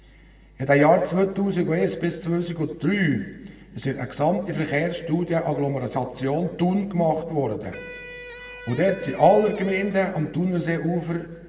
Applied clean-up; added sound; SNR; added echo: none; Electric guitar; 17 dB; reverberation time 1.4 s.